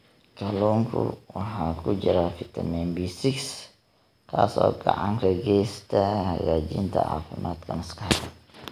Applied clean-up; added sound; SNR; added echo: none; none; none; none.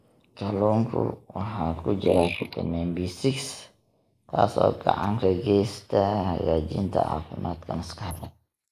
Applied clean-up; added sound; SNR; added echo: neural mask model Resemble Enhance denoiser.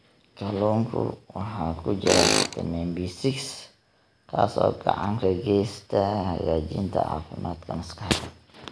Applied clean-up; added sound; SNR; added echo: none; Tools; 2 dB; none.